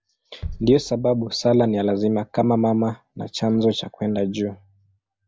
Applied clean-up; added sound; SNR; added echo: none; Bass drum; 19 dB; none.